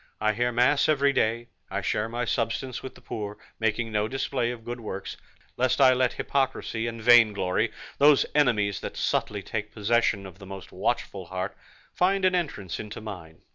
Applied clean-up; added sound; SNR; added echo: none; none; none; none.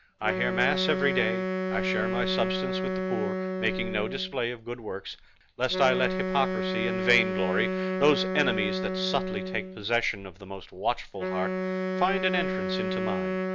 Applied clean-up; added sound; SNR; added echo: none; Wind instrument, woodwind instrument; 1 dB; none.